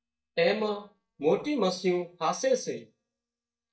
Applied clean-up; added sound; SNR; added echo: neural mask model DeepFilterNet 3.